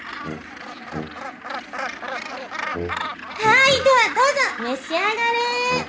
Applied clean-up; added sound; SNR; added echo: none; Gull, seagull; 10 dB; none.